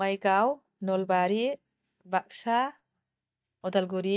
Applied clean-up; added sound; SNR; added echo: neural mask model DeepFilterNet 3.